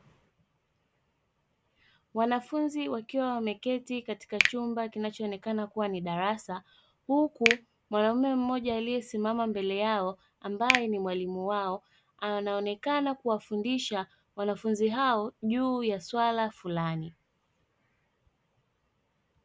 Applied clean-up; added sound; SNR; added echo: none; Finger snapping; 4 dB; none.